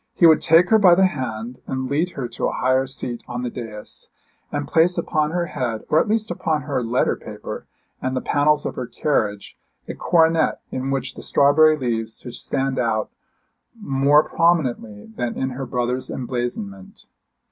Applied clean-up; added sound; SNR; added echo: none; none; none; none.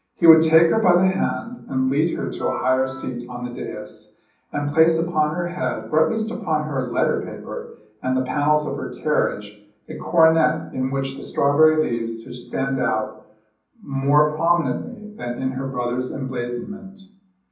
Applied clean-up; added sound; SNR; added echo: none; Wind instrument, woodwind instrument; 17 dB; reverberation time 0.6 s.